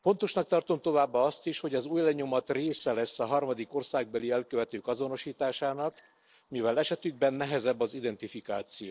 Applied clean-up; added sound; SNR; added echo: neural separator model SepFormer DNS4.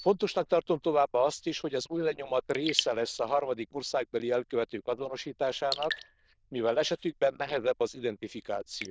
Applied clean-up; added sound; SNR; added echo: neural diffusion model UNIVERSE++.